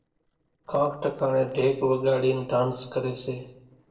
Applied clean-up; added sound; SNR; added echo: neural separator model SepFormer DNS4.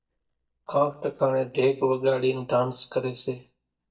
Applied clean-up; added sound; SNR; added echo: neural mask model DeepFilterNet 3.